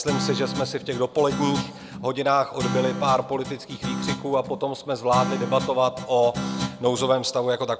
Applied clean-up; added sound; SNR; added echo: none; Guitar; 7 dB; none.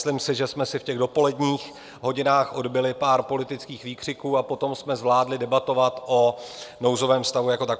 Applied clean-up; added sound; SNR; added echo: none; none; none; none.